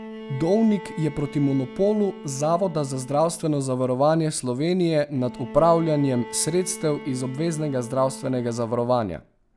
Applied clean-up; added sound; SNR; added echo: none; Bowed string instrument; 16 dB; none.